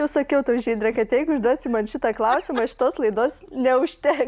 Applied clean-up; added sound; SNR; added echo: none; none; none; none.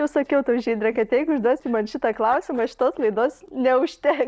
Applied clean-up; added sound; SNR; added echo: neural separator model SepFormer DNS4.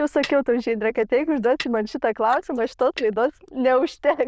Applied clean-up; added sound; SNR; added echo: neural diffusion model UNIVERSE++.